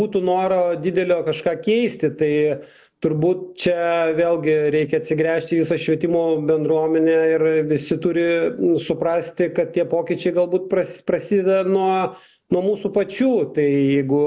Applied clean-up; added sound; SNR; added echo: none; none; none; none.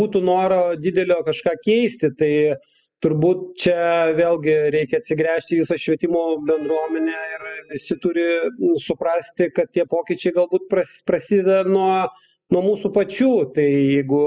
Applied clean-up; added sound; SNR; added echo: classical method spectral subtraction.